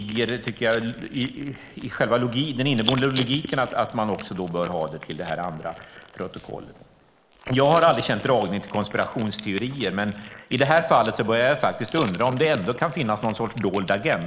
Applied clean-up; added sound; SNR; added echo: neural mask model Resemble Enhance denoiser.